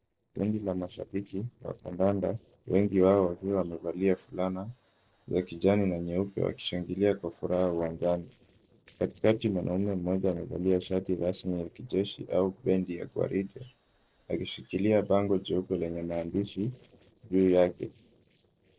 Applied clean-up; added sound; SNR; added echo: neural separator model SepFormer DNS4.